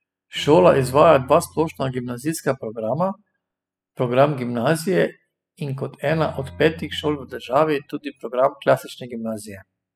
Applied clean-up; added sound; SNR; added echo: classical method spectral subtraction.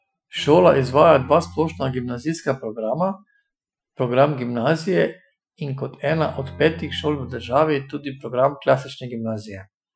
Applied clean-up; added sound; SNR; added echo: classical method Wiener filter.